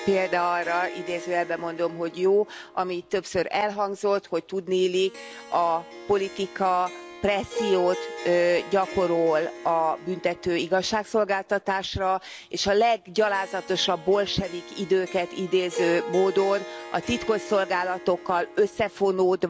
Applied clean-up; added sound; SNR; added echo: none; Harp; 14 dB; none.